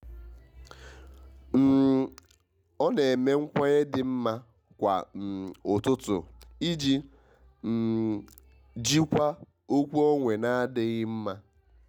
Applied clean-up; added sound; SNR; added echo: none; none; none; none.